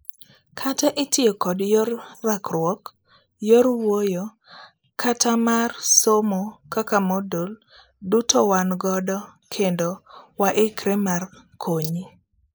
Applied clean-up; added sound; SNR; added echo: neural mask model Resemble Enhance denoiser.